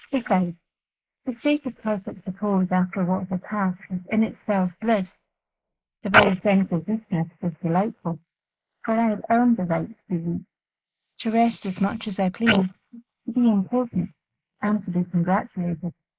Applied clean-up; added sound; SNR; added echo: neural mask model Resemble Enhance denoiser.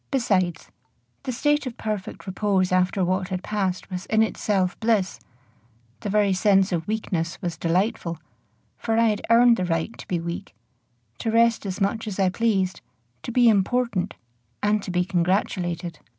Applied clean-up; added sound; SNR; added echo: none; none; none; none.